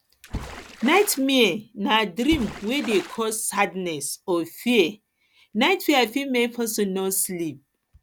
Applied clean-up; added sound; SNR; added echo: none; Water / Splash, splatter; 15 dB; none.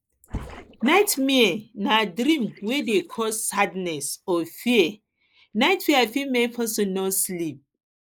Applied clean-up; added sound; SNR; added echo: neural mask model Resemble Enhance denoiser.